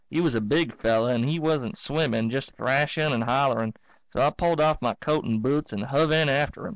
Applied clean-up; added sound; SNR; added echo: none; none; none; none.